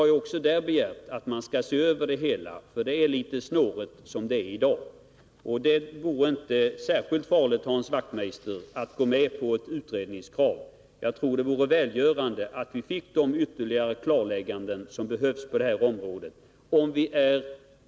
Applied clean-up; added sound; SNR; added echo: none; none; none; none.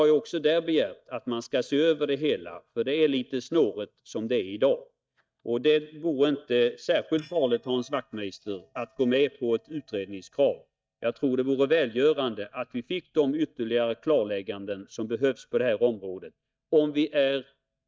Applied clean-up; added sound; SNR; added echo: neural mask model DeepFilterNet 3.